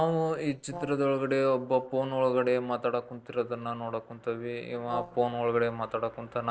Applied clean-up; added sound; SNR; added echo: neural separator model SepFormer DNS4.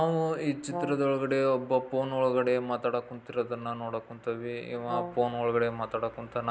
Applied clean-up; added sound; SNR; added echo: none; Brass instrument; 9 dB; none.